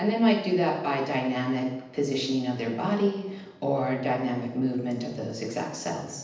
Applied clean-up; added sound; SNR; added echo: none; none; none; reverberation time 0.9 s.